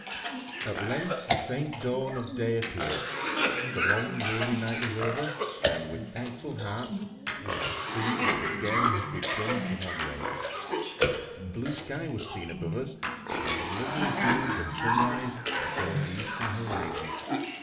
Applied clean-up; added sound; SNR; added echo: none; Cough; -3 dB; reverberation time 0.5 s.